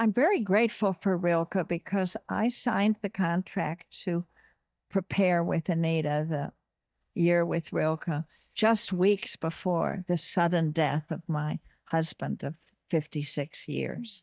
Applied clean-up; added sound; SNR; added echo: neural mask model DeepFilterNet 3.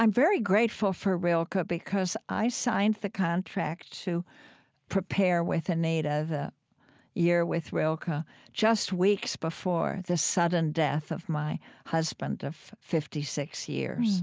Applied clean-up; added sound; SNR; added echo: none; none; none; none.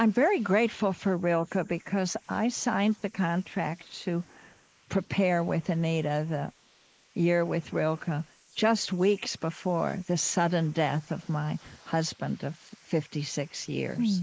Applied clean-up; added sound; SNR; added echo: neural mask model Resemble Enhance denoiser.